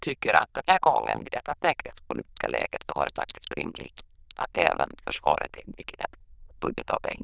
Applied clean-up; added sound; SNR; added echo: neural diffusion model UNIVERSE++.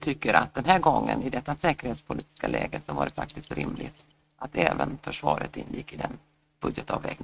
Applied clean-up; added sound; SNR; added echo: neural mask model RNNoise.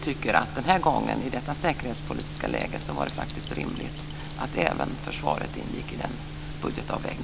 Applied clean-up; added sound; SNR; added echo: none; Chink, clink; 12 dB; none.